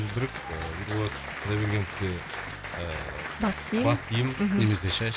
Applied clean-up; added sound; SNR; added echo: none; Applause; 9 dB; none.